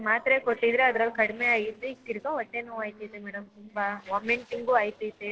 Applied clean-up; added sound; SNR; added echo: neural separator model SepFormer DNS4.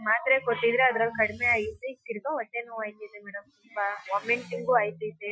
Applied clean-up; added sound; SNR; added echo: classical method Wiener filter.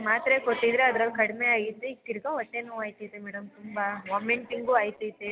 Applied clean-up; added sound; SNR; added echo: none; none; none; none.